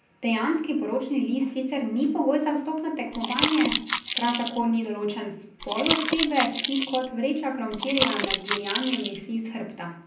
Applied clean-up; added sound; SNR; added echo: none; Crumpling, crinkling; 2 dB; reverberation time 0.6 s.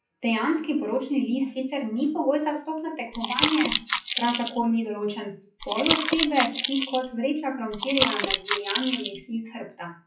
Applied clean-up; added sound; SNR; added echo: classical method WPE with log-MMSE.